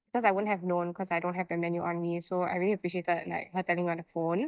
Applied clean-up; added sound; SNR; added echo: neural mask model DeepFilterNet 3.